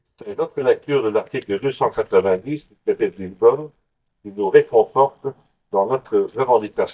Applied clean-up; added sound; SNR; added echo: neural mask model DeepFilterNet 3.